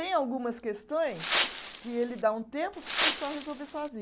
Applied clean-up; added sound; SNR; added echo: none; Wind; 1 dB; none.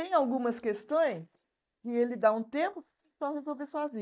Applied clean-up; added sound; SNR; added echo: neural mask model DeepFilterNet 3.